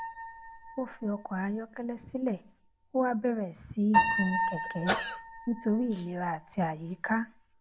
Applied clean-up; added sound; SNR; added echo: none; Piano + Sneeze / Cough; 3 dB; none.